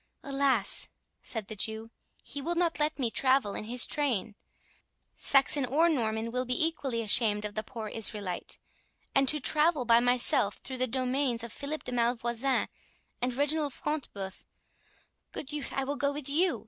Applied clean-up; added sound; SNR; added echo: none; none; none; none.